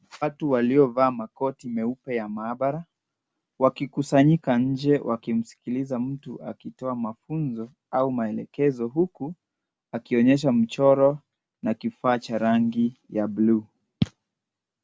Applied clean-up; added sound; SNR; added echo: none; none; none; none.